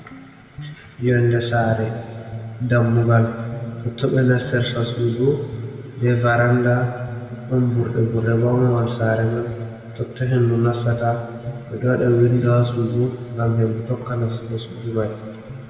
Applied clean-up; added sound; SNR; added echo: none; Guitar; 16 dB; reverberation time 2.2 s.